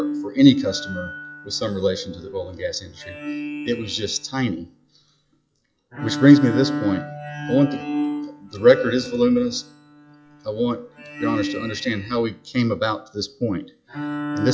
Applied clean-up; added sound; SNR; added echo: classical method log-MMSE.